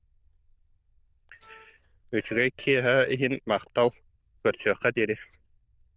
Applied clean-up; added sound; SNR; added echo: neural diffusion model UNIVERSE++.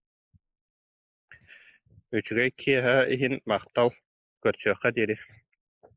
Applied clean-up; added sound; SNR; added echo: neural mask model Resemble Enhance denoiser.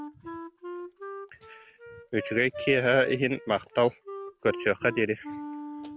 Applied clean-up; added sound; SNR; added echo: none; Wind instrument, woodwind instrument; 12 dB; none.